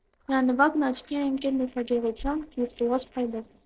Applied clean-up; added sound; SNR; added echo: neural separator model SepFormer DNS4.